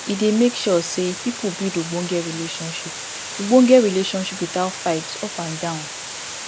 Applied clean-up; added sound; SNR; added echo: none; Water; 10 dB; none.